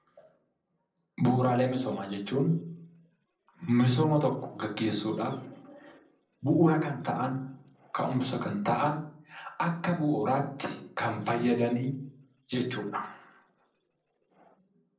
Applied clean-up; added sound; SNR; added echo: neural separator model SepFormer DNS4.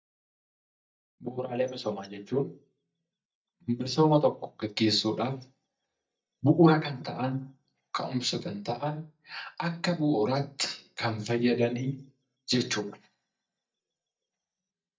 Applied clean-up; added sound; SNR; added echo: neural mask model DeepFilterNet 3.